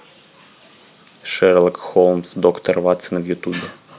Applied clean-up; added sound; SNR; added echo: none; none; none; none.